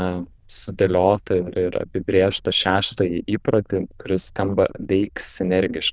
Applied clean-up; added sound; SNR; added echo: neural diffusion model UNIVERSE++.